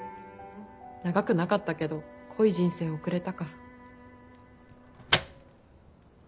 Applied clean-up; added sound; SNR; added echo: none; Microwave oven; 2 dB; none.